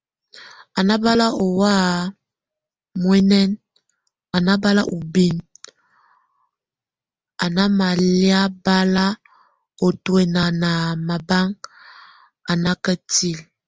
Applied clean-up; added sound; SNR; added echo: none; none; none; none.